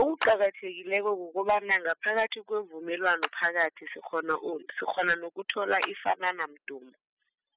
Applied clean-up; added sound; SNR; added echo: classical method spectral subtraction.